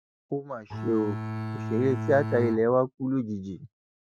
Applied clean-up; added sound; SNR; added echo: neural mask model RNNoise.